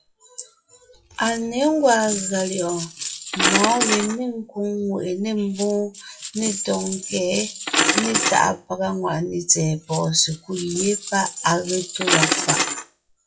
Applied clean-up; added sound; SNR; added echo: classical method WPE with log-MMSE.